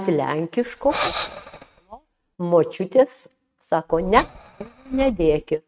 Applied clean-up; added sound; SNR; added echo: neural mask model RNNoise.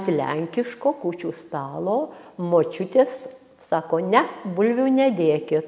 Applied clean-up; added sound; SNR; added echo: none; none; none; none.